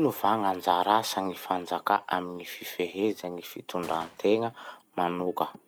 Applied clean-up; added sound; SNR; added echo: none; Gunshot, gunfire; 19 dB; none.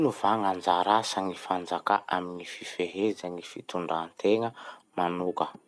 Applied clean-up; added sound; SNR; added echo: none; none; none; none.